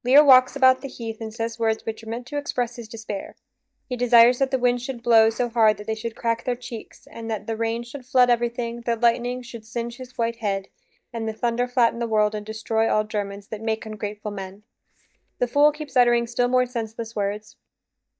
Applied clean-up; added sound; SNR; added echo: neural mask model DeepFilterNet 3.